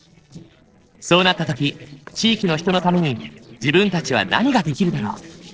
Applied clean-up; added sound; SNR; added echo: neural separator model SepFormer DNS4.